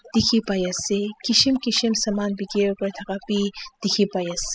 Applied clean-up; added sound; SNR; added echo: classical method spectral subtraction.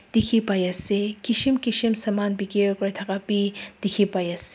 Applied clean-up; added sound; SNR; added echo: none; none; none; none.